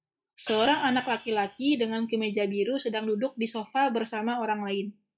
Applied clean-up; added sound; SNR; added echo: classical method log-MMSE.